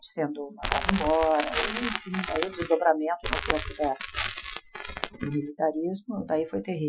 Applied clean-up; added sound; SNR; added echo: classical method Wiener filter.